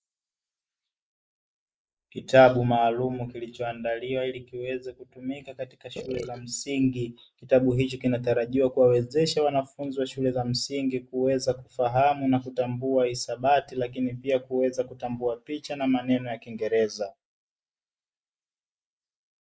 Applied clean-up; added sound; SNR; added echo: neural mask model Resemble Enhance denoiser.